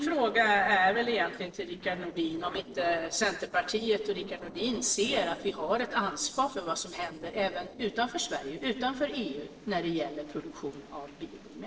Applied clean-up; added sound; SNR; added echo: neural separator model SepFormer DNS4.